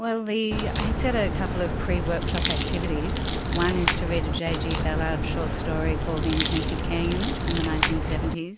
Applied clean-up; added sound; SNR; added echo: none; Crack; -4 dB; none.